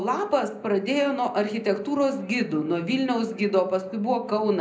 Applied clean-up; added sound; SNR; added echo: none; none; none; reverberation time 0.5 s.